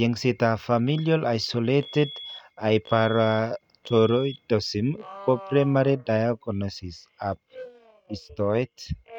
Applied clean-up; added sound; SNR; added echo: neural mask model RNNoise.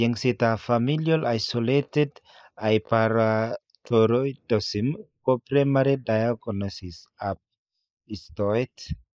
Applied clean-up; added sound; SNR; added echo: neural mask model Resemble Enhance denoiser.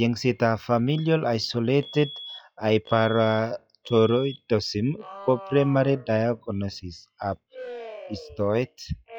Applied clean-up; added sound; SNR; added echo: classical method log-MMSE.